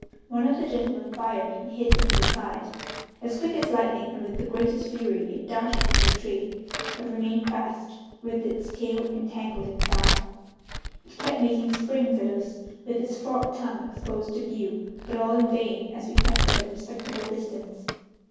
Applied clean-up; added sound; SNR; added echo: none; Domestic sounds, home sounds; 0 dB; reverberation time 1.3 s.